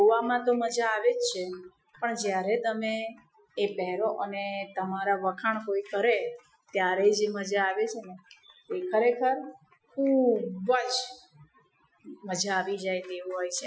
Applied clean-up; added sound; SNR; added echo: classical method Wiener filter.